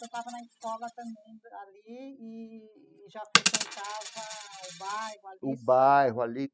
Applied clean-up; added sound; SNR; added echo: classical method spectral subtraction.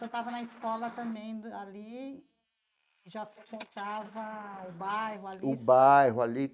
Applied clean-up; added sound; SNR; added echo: neural mask model Resemble Enhance denoiser.